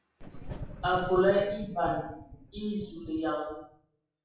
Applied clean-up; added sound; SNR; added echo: classical method WPE with log-MMSE.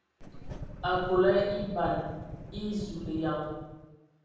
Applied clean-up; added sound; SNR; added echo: none; Engine starting / Car; 11 dB; reverberation time 1.3 s.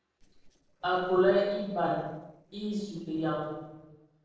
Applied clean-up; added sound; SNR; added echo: neural separator model SepFormer DNS4.